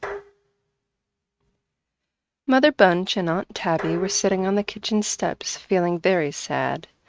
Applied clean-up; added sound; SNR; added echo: neural mask model RNNoise.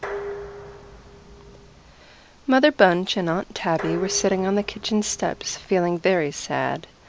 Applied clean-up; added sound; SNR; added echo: none; Dishes, pots, and pans; 14 dB; none.